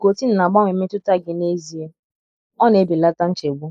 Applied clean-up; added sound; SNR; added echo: neural mask model Resemble Enhance denoiser.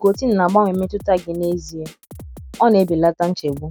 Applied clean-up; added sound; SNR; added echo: none; Drum kit; 20 dB; none.